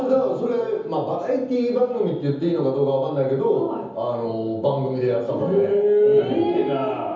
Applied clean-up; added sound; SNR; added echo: none; Wind instrument, woodwind instrument; 18 dB; reverberation time 0.7 s.